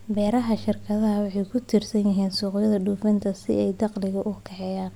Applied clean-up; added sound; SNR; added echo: none; none; none; none.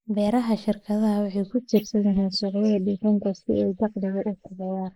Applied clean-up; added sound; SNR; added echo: neural mask model Resemble Enhance denoiser.